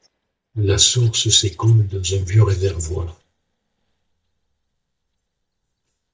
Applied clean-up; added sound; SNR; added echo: neural mask model DeepFilterNet 3.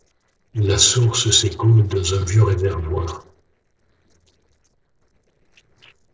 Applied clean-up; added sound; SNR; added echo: neural separator model SepFormer DNS4.